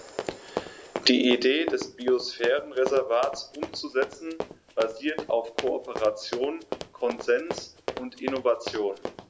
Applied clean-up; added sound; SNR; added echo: none; Run; 9 dB; none.